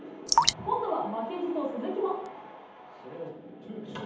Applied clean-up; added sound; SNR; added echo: none; Drip; -3 dB; reverberation time 0.8 s.